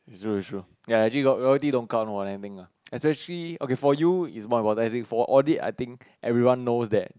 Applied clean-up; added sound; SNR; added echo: none; none; none; none.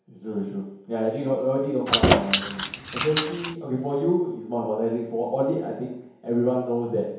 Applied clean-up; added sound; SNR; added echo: none; Keys jangling; -2 dB; reverberation time 1.0 s.